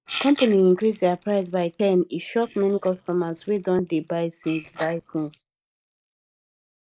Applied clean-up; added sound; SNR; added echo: neural mask model Resemble Enhance denoiser.